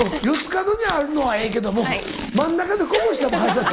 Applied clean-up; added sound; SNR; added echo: none; Packing tape, duct tape + Chewing, mastication; 14 dB; none.